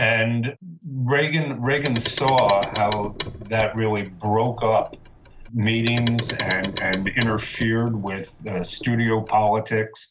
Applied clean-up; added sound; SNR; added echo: none; Clock; 12 dB; none.